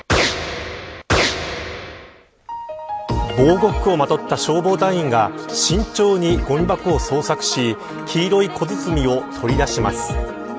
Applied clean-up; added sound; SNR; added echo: none; none; none; none.